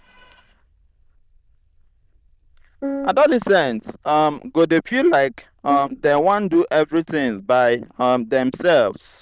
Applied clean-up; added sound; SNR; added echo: neural diffusion model UNIVERSE++.